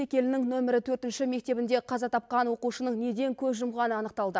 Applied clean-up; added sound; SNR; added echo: none; none; none; none.